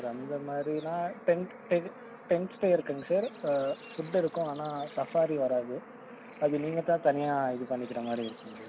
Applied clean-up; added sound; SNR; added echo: none; Bird / Insect / Frog; 15 dB; none.